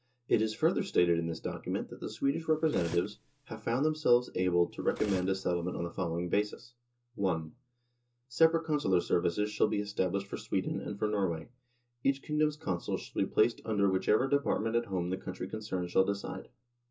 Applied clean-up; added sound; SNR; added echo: none; Cutlery, silverware; 17 dB; reverberation time 0.2 s.